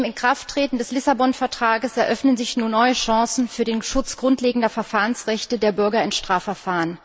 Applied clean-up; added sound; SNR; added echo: none; none; none; none.